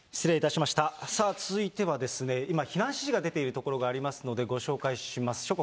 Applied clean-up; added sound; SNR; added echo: none; none; none; none.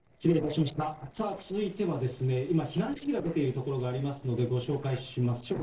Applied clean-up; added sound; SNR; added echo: neural separator model SepFormer DNS4.